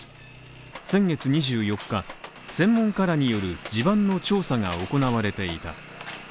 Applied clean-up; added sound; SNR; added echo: none; none; none; none.